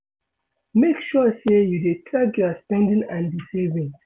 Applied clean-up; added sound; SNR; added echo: none; none; none; none.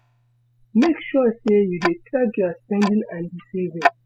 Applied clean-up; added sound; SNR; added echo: classical method spectral subtraction.